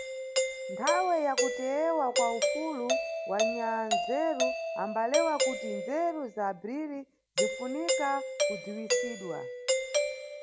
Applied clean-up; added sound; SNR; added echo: none; Doorbell; -1 dB; none.